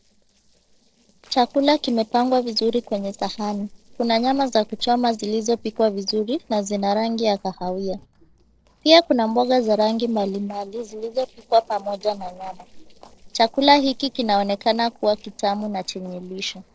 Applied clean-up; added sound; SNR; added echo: neural separator model SepFormer DNS4.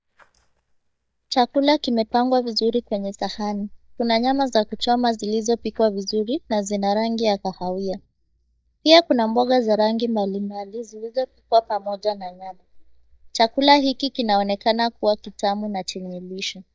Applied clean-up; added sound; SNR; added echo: neural mask model DeepFilterNet 3.